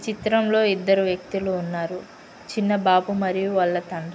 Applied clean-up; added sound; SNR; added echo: none; none; none; none.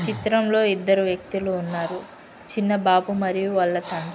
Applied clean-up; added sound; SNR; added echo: none; Breathing; 17 dB; none.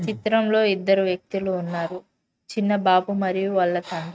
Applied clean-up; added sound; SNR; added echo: neural mask model RNNoise.